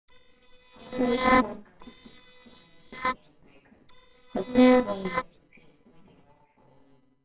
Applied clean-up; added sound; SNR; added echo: neural separator model SepFormer WHAMR!.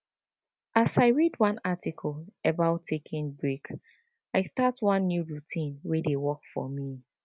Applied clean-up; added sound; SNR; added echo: none; none; none; none.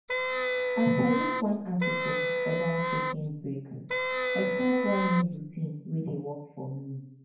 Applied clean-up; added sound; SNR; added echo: none; Wind instrument, woodwind instrument; -1 dB; reverberation time 0.9 s.